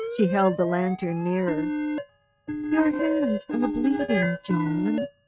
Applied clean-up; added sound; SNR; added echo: neural mask model RNNoise.